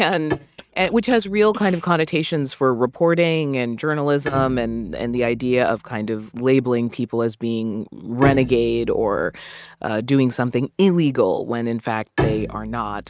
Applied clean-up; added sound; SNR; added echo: neural mask model RNNoise.